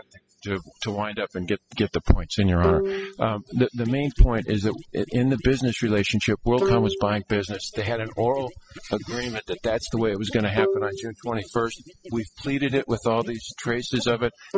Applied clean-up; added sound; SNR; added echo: classical method spectral subtraction.